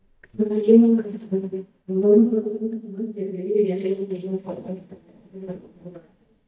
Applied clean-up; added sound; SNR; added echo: neural mask model DeepFilterNet 3.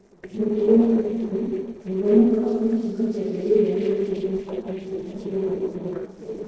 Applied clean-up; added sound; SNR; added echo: neural separator model SepFormer DNS4.